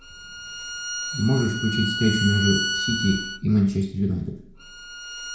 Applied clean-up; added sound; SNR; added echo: none; Bowed string instrument; 6 dB; reverberation time 0.5 s.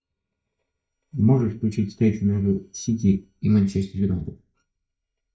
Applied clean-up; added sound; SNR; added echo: neural mask model DeepFilterNet 3.